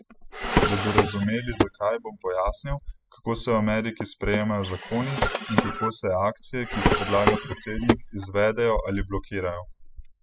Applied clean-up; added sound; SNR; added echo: classical method spectral subtraction.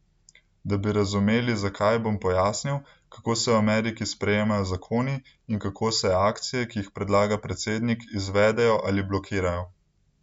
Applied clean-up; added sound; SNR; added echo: none; none; none; none.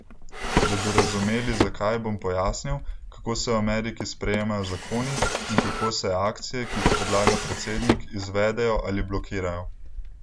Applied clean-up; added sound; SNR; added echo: none; Drawer open or close; 1 dB; none.